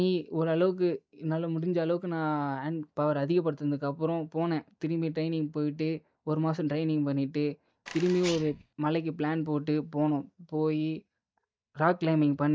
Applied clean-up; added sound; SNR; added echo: neural mask model DeepFilterNet 3.